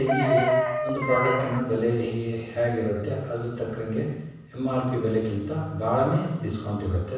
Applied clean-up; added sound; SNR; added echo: none; Chicken, rooster; 5 dB; reverberation time 1.1 s.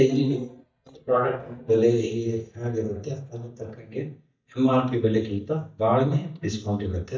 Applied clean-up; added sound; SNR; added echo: neural mask model DeepFilterNet 3.